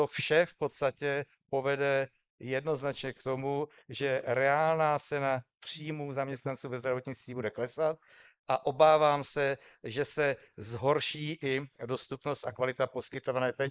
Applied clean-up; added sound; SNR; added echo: neural mask model Resemble Enhance denoiser.